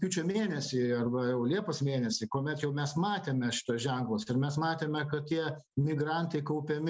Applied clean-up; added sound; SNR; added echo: none; none; none; none.